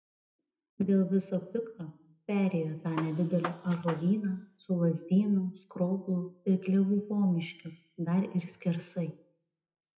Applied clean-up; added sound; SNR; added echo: classical method WPE with log-MMSE.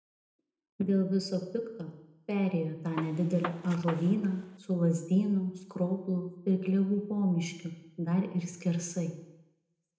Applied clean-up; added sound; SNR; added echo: none; Gunshot, gunfire; 11 dB; reverberation time 0.8 s.